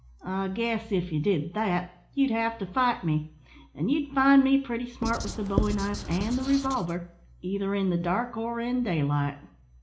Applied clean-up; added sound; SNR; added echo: none; Writing; 6 dB; reverberation time 0.4 s.